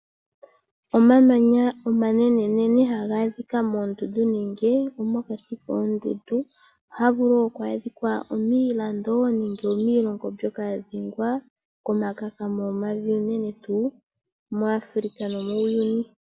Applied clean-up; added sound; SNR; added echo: none; none; none; none.